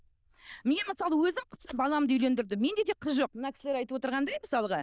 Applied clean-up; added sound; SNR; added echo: neural diffusion model UNIVERSE++.